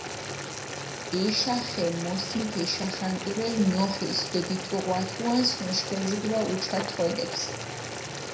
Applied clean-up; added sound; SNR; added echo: none; Boiling; 6 dB; reverberation time 0.5 s.